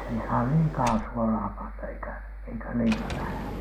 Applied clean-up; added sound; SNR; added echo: none; Sliding door; 11 dB; none.